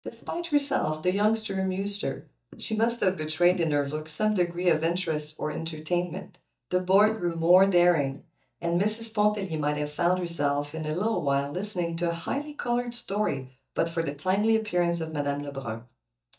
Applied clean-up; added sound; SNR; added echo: neural mask model DeepFilterNet 3.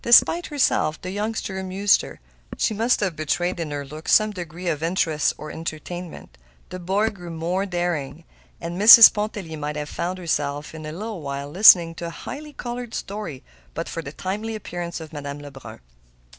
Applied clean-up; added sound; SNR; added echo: none; none; none; none.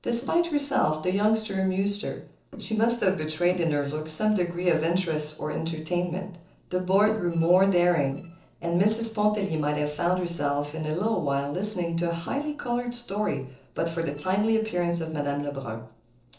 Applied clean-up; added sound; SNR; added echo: neural separator model SepFormer DNS4.